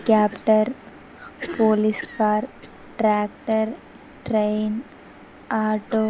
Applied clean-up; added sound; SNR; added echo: none; Cough; 19 dB; none.